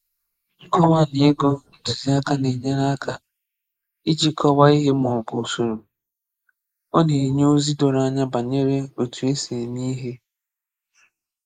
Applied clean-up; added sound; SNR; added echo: neural mask model Resemble Enhance denoiser.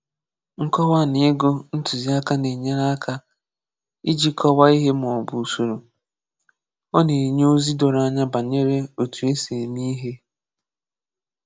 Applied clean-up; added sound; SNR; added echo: none; none; none; none.